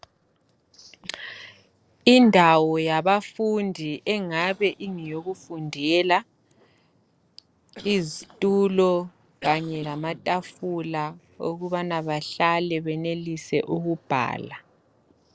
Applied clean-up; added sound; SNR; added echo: neural separator model SepFormer DNS4.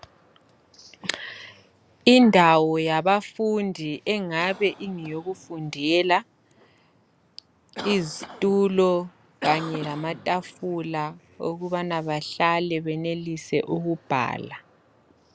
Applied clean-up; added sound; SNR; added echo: none; Cough; 19 dB; none.